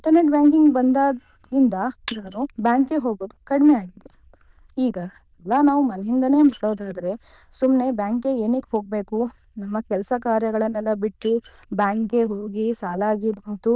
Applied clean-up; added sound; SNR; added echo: neural diffusion model UNIVERSE++.